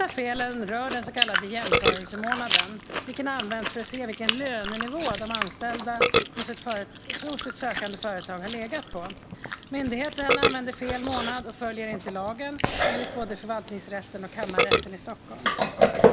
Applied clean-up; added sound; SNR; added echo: none; Burping, eructation + Chewing, mastication; -4 dB; none.